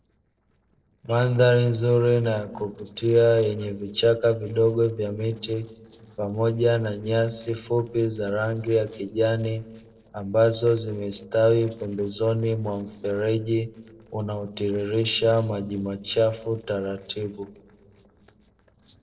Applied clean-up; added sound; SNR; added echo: neural separator model SepFormer DNS4.